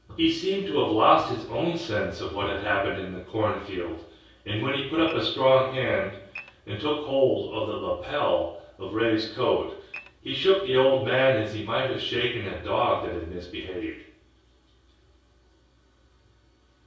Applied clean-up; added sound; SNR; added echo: none; Dishes, pots, and pans / Glass; 16 dB; reverberation time 0.6 s.